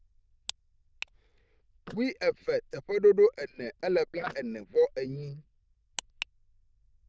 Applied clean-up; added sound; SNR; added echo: neural diffusion model UNIVERSE++.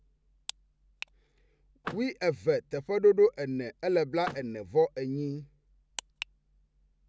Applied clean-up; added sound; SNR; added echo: none; Vehicle; 15 dB; none.